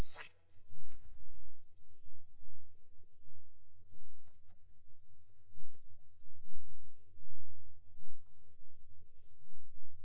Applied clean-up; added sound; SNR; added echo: neural mask model DeepFilterNet 3.